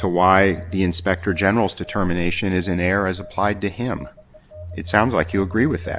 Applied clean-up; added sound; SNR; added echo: none; Telephone; 15 dB; none.